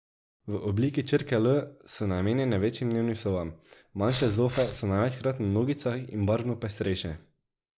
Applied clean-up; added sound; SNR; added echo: neural mask model Resemble Enhance denoiser.